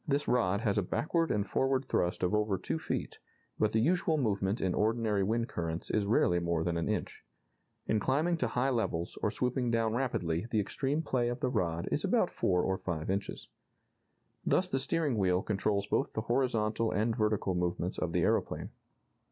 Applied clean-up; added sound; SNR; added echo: none; none; none; none.